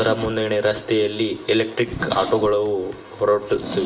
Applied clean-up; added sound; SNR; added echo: none; Zipper (clothing); 14 dB; reverberation time 1.4 s.